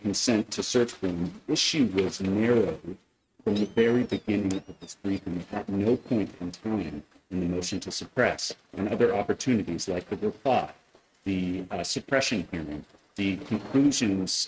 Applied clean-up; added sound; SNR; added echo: neural mask model RNNoise.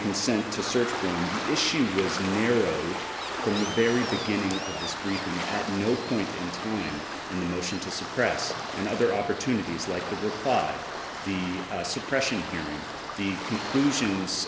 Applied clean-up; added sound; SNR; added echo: none; Waves, surf; 6 dB; none.